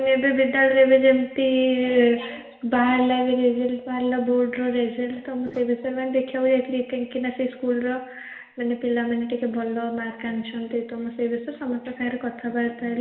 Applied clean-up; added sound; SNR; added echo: none; Walk, footsteps; 19 dB; reverberation time 1.0 s.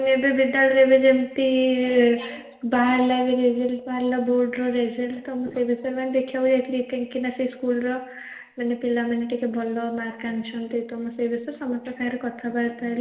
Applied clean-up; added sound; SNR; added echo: neural separator model SepFormer DNS4.